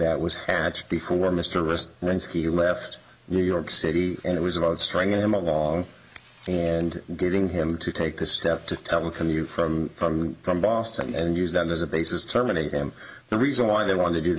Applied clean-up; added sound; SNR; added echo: none; none; none; none.